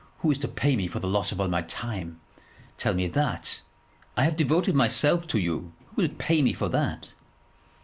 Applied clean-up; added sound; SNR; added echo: none; none; none; none.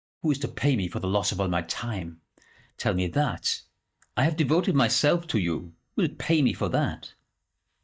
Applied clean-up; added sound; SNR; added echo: neural mask model DeepFilterNet 3.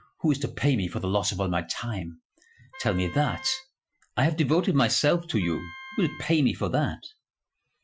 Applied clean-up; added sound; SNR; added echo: classical method Wiener filter.